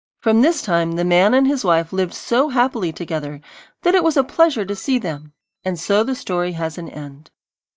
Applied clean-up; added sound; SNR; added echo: neural mask model DeepFilterNet 3.